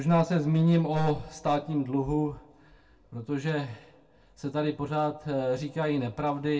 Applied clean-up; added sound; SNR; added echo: none; none; none; reverberation time 0.2 s.